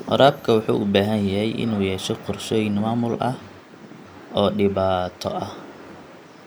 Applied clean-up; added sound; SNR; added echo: none; Rain; 17 dB; none.